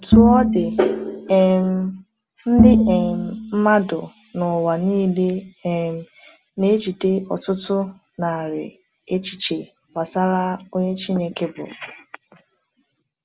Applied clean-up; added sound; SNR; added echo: none; Bowed string instrument; -2 dB; none.